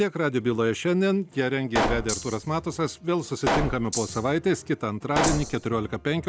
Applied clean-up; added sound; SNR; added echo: none; Rattle (instrument) + Explosion; 3 dB; none.